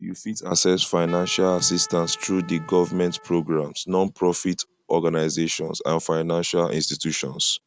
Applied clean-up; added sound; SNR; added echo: none; Trumpet; 20 dB; none.